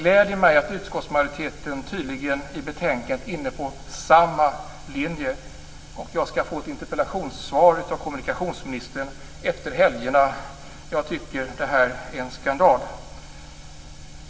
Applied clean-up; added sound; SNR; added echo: none; none; none; reverberation time 1.5 s.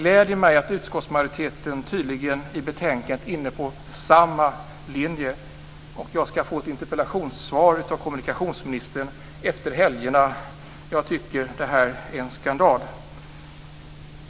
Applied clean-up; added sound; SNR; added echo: none; none; none; none.